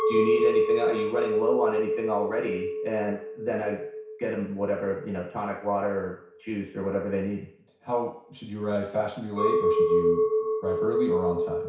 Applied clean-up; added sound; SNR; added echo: none; Chink, clink; -2 dB; reverberation time 0.6 s.